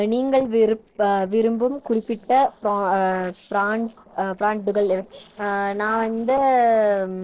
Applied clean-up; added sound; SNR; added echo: neural separator model SepFormer DNS4.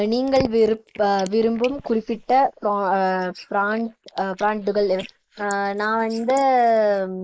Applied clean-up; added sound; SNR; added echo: neural mask model Resemble Enhance denoiser.